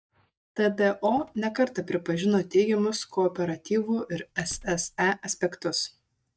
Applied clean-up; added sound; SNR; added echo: neural mask model DeepFilterNet 3.